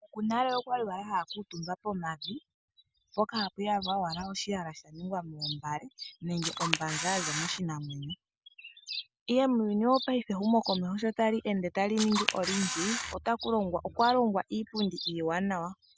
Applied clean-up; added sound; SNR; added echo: none; Camera; 2 dB; none.